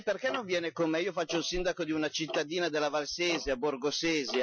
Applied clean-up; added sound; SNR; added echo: classical method Wiener filter.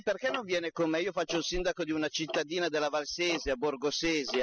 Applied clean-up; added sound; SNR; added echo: classical method spectral subtraction.